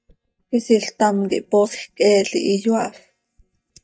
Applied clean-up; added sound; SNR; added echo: neural mask model DeepFilterNet 3.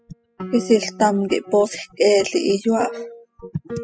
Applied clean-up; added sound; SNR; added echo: classical method spectral subtraction.